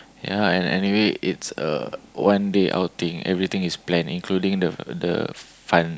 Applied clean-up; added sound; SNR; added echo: none; none; none; none.